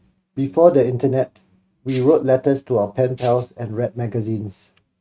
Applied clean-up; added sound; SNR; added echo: neural mask model RNNoise.